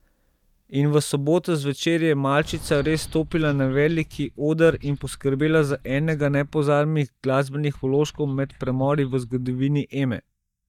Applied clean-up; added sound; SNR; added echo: neural mask model DeepFilterNet 3.